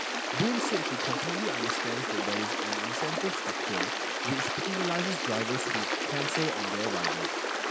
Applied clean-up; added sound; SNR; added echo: none; Stream; -4 dB; none.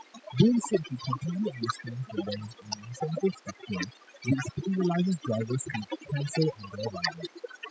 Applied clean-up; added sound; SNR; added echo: classical method spectral subtraction.